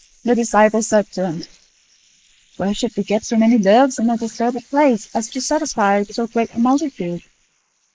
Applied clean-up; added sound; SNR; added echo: neural mask model Resemble Enhance denoiser.